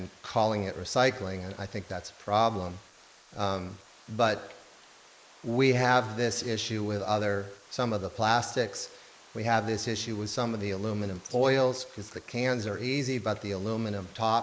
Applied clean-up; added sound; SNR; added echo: neural mask model Resemble Enhance denoiser.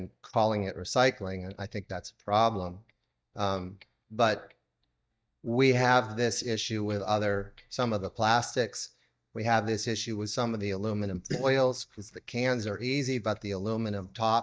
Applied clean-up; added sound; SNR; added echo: neural mask model DeepFilterNet 3.